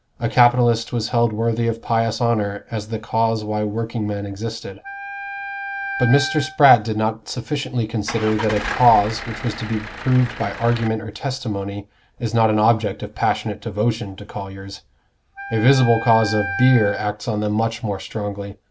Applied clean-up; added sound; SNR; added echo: none; Wind instrument, woodwind instrument + Engine starting / Car; 9 dB; none.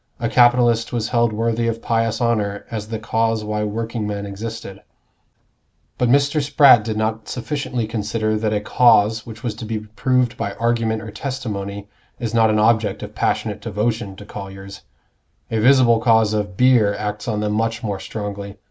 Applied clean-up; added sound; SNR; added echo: none; none; none; none.